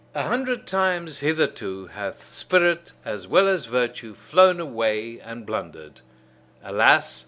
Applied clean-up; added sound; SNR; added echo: none; none; none; none.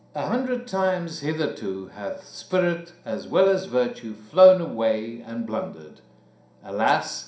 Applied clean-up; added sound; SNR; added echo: none; none; none; reverberation time 0.5 s.